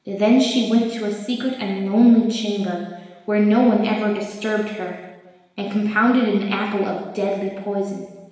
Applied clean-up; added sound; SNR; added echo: none; none; none; reverberation time 1.1 s.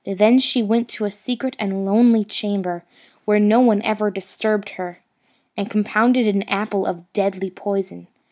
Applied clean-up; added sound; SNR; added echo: none; none; none; none.